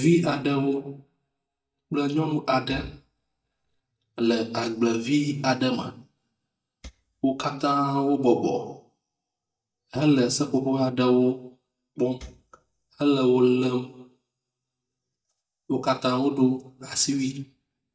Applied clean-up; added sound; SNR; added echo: neural mask model DeepFilterNet 3.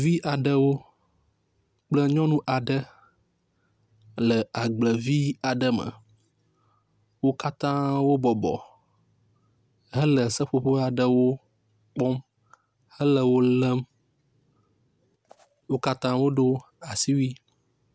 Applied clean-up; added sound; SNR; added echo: none; none; none; none.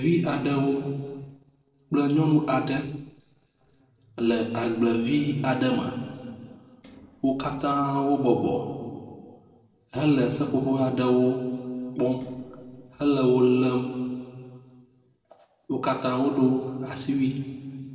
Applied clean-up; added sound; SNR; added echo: neural separator model SepFormer DNS4.